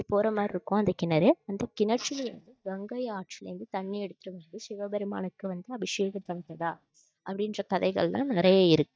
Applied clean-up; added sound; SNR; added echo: neural mask model DeepFilterNet 3.